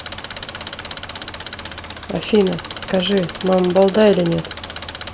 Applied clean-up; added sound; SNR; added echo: none; Engine; 12 dB; none.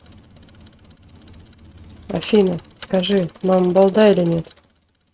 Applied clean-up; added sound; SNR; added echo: neural mask model RNNoise.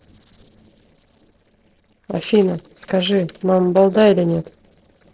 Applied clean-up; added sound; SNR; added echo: neural separator model SepFormer DNS4.